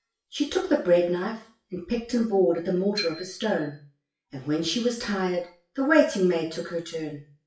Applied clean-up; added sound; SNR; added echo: classical method WPE with log-MMSE.